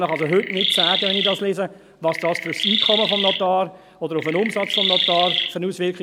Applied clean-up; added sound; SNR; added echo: none; Chirp, tweet; 0 dB; none.